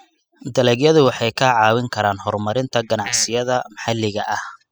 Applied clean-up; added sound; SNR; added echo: classical method spectral subtraction.